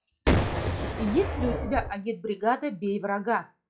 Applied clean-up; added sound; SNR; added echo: classical method log-MMSE.